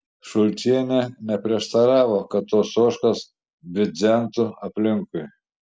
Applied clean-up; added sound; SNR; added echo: none; none; none; none.